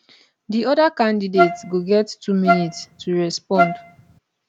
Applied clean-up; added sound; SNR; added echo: none; Wind instrument, woodwind instrument; 1 dB; none.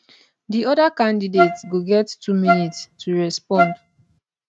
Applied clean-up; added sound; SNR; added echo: neural mask model RNNoise.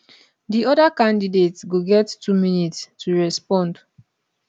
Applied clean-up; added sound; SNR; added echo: none; none; none; none.